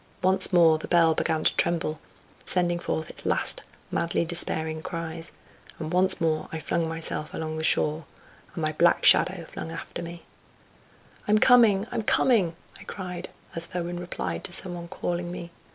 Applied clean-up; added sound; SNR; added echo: none; none; none; none.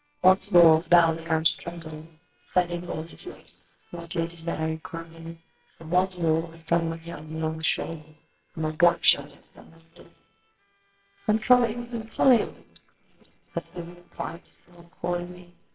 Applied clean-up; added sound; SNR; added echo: neural separator model SepFormer WHAMR!.